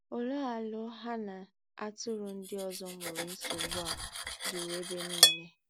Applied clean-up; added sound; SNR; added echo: none; Cutlery, silverware; -5 dB; none.